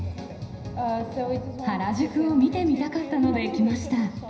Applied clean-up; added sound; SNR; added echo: none; none; none; reverberation time 0.9 s.